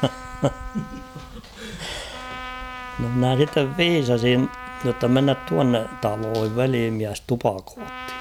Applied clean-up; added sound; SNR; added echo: none; Trumpet; 15 dB; none.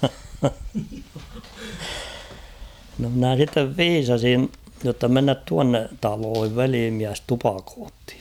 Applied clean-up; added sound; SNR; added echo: none; none; none; none.